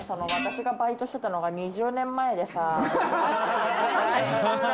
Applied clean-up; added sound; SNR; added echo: none; none; none; none.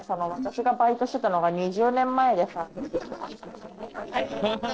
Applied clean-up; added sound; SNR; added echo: neural separator model SepFormer DNS4.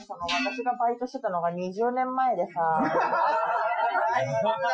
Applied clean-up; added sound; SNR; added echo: classical method Wiener filter.